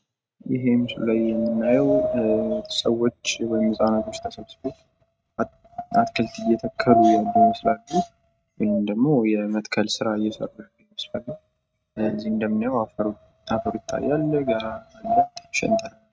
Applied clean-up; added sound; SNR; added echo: neural mask model RNNoise.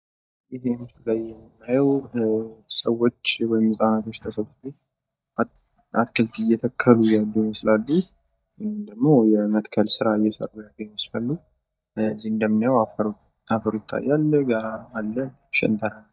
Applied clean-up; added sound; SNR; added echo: neural mask model DeepFilterNet 3.